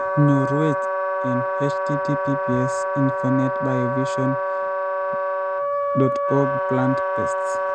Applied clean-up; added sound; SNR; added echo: none; Wind instrument, woodwind instrument; -1 dB; none.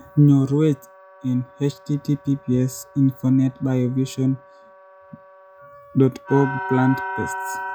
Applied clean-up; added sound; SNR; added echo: classical method log-MMSE.